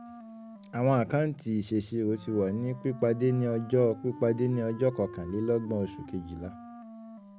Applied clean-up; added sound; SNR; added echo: none; Wind instrument, woodwind instrument; 17 dB; none.